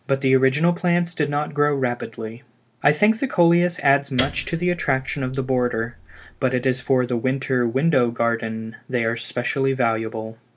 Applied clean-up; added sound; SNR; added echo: none; Piano; 14 dB; none.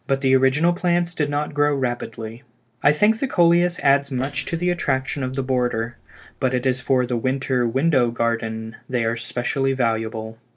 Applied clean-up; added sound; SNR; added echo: neural separator model SepFormer DNS4.